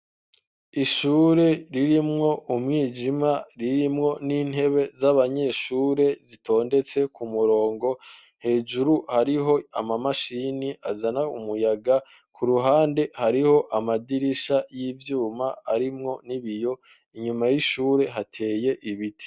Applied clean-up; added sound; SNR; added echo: none; none; none; none.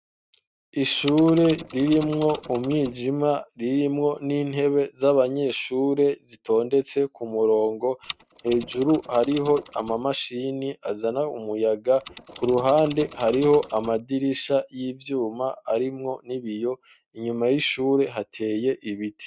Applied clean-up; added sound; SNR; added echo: neural mask model RNNoise.